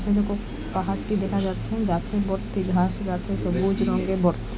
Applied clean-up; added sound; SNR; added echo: none; none; none; none.